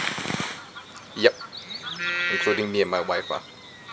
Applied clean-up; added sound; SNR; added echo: none; Bird vocalization, bird call, bird song; 4 dB; none.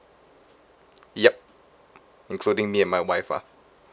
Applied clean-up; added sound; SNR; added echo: none; none; none; none.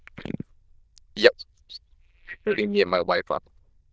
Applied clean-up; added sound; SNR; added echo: neural diffusion model UNIVERSE++.